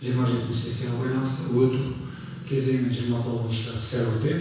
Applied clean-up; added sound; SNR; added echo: none; Engine; 12 dB; reverberation time 1.1 s.